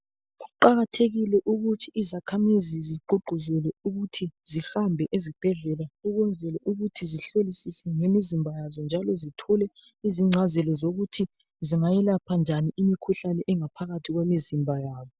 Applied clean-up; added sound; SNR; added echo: none; none; none; none.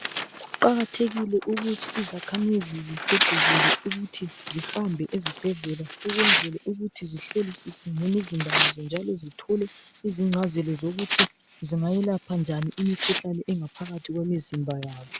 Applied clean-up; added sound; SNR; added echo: none; Tearing; 1 dB; none.